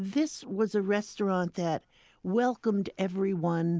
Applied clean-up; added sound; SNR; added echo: none; none; none; none.